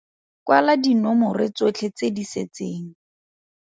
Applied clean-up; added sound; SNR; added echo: none; none; none; none.